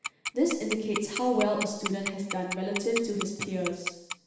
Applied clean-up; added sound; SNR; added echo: none; Tick-tock; 8 dB; reverberation time 0.9 s.